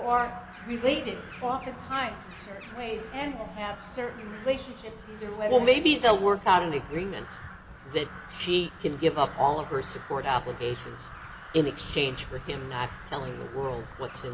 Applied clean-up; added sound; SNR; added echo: none; Crow; 17 dB; none.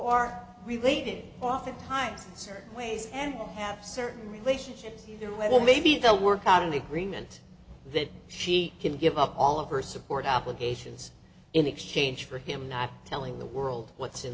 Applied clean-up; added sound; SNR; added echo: none; none; none; none.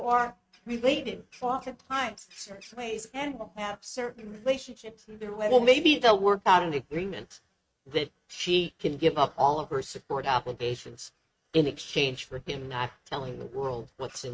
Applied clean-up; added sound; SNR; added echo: neural mask model RNNoise.